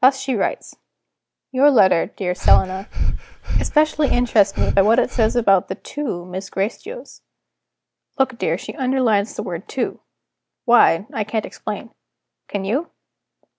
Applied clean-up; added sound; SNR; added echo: none; Breathing; -2 dB; none.